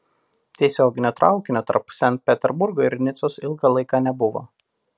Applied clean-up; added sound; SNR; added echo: none; none; none; none.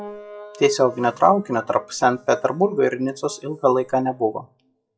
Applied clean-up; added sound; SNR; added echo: classical method WPE with log-MMSE.